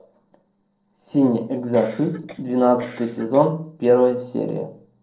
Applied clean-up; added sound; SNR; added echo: neural separator model SepFormer DNS4.